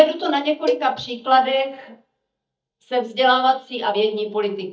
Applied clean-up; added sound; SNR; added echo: neural mask model DeepFilterNet 3.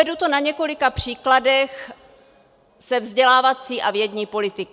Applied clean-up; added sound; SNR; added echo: none; none; none; none.